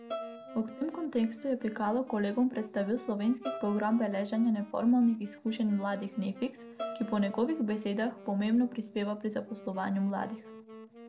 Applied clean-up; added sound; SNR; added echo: none; Bowed string instrument + Wind instrument, woodwind instrument; 15 dB; none.